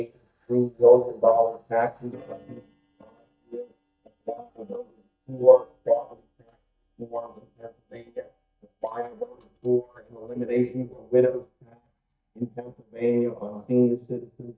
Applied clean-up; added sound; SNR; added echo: neural mask model DeepFilterNet 3.